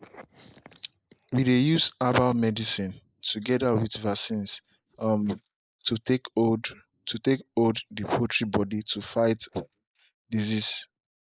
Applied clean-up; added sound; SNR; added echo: neural mask model Resemble Enhance denoiser.